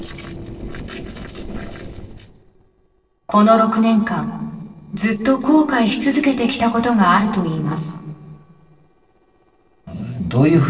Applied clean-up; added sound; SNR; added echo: neural separator model SepFormer DNS4.